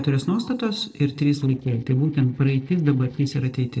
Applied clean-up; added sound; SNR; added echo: neural separator model SepFormer DNS4.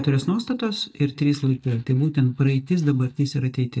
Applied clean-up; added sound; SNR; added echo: neural mask model DeepFilterNet 3.